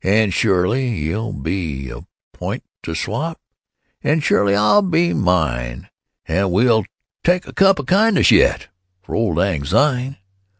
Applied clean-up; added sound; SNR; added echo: none; none; none; none.